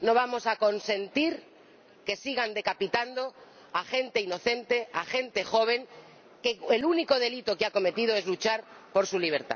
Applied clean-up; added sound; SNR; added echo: none; none; none; none.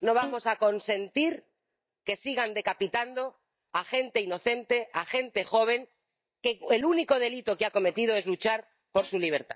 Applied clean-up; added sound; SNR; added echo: neural mask model DeepFilterNet 3.